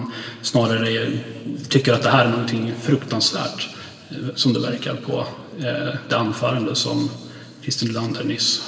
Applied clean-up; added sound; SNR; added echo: none; none; none; reverberation time 2.8 s.